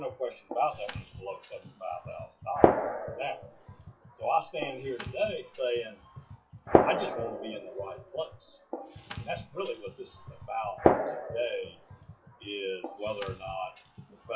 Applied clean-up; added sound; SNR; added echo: classical method WPE with log-MMSE.